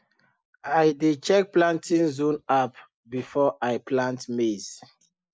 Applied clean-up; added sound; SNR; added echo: neural mask model Resemble Enhance denoiser.